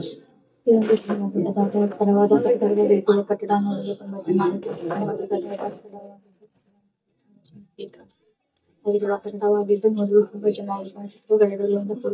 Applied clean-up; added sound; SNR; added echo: neural mask model DeepFilterNet 3.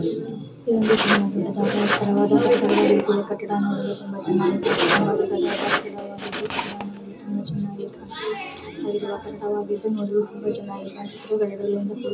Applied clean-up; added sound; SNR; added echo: none; Writing; 2 dB; reverberation time 0.2 s.